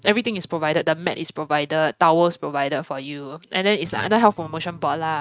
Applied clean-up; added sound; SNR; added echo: neural mask model RNNoise.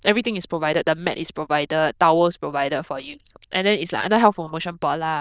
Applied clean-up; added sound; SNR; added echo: neural diffusion model UNIVERSE++.